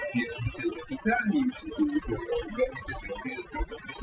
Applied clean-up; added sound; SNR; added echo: classical method Wiener filter.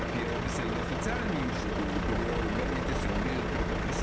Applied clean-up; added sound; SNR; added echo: none; Truck; -5 dB; none.